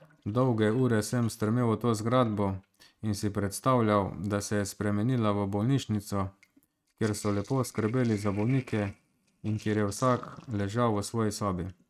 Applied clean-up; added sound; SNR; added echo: neural mask model RNNoise.